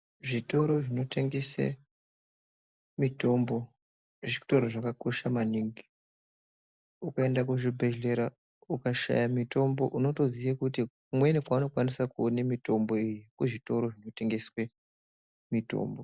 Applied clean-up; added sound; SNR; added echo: none; none; none; none.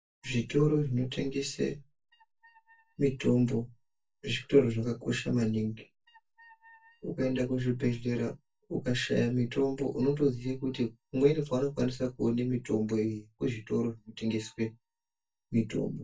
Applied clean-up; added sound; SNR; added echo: neural mask model DeepFilterNet 3.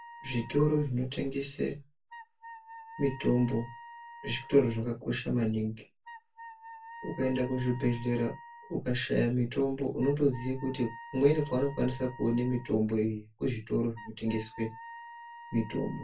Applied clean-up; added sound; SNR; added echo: none; Wind instrument, woodwind instrument; 18 dB; reverberation time 0.2 s.